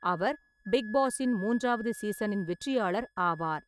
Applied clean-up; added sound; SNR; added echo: neural mask model RNNoise.